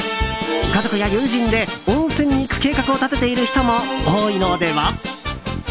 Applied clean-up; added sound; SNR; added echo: none; none; none; none.